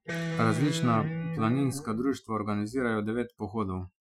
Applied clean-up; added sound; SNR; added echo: classical method Wiener filter.